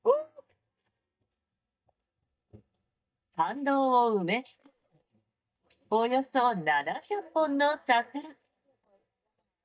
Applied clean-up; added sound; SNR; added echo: neural mask model DeepFilterNet 3.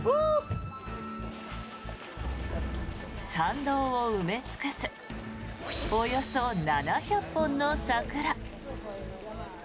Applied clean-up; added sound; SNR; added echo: none; none; none; none.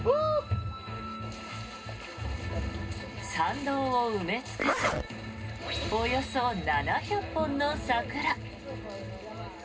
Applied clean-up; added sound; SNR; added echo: none; Zipper (clothing); 3 dB; reverberation time 0.2 s.